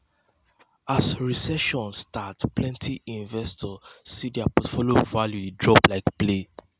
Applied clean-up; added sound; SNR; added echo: none; none; none; none.